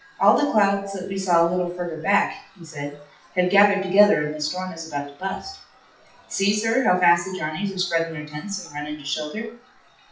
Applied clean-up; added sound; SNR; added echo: classical method WPE with log-MMSE.